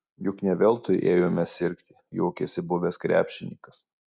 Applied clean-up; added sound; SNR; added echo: none; none; none; none.